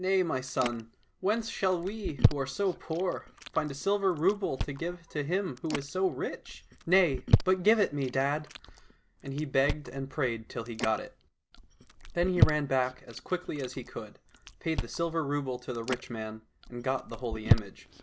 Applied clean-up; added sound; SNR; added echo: none; Chewing, mastication; 3 dB; none.